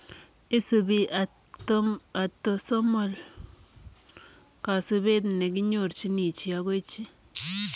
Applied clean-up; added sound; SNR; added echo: none; none; none; none.